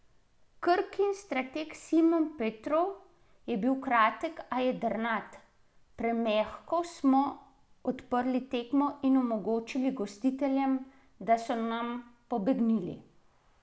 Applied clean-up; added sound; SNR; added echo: none; none; none; none.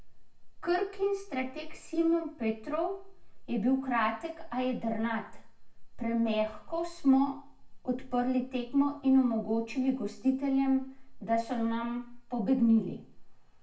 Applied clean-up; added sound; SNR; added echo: none; none; none; reverberation time 0.2 s.